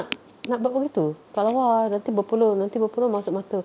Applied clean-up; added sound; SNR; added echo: none; none; none; none.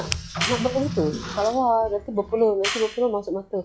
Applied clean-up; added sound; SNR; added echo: classical method log-MMSE.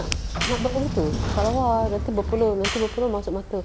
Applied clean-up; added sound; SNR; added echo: none; Sliding door / Train + Clapping; 3 dB; none.